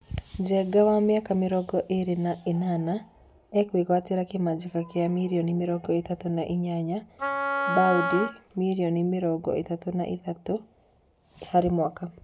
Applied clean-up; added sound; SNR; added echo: none; Wind instrument, woodwind instrument; 3 dB; none.